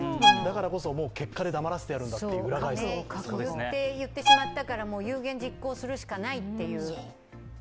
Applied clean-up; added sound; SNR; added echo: none; Bowed string instrument; -4 dB; none.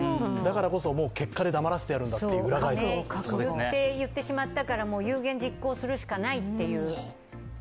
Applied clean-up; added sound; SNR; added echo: none; none; none; none.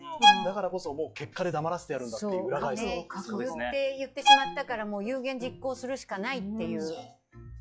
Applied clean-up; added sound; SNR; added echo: classical method log-MMSE.